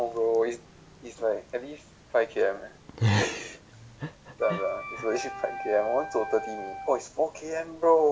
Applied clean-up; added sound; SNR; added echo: none; Wind instrument, woodwind instrument; 9 dB; none.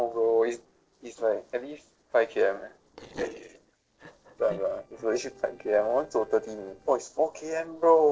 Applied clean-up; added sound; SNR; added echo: neural separator model SepFormer DNS4.